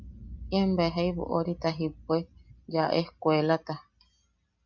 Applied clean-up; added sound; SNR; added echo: none; Boom; 19 dB; none.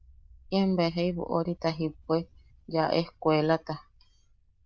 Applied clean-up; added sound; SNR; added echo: neural diffusion model UNIVERSE++.